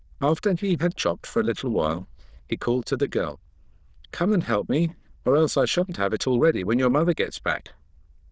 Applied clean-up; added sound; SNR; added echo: neural diffusion model UNIVERSE++.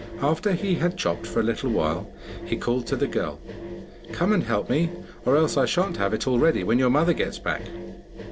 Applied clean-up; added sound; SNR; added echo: none; Engine; 12 dB; none.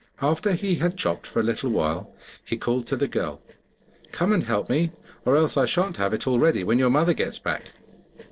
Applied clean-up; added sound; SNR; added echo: neural separator model SepFormer DNS4.